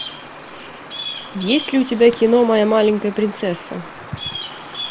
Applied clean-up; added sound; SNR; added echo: none; Bird vocalization, bird call, bird song; 13 dB; none.